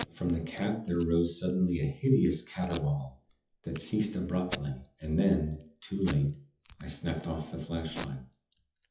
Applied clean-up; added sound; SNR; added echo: classical method WPE with log-MMSE.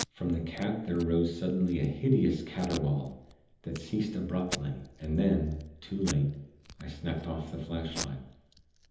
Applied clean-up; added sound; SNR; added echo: none; Packing tape, duct tape; 14 dB; reverberation time 0.9 s.